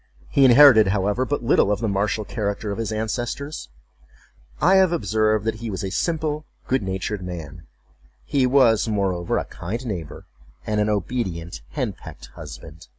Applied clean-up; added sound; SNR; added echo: none; none; none; none.